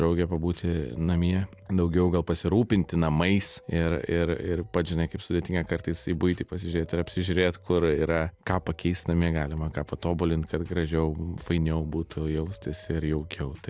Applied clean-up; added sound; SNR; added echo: none; none; none; none.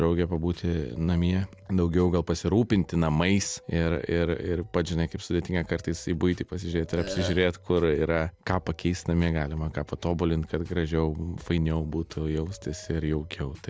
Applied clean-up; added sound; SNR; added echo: none; Burping, eructation; 8 dB; none.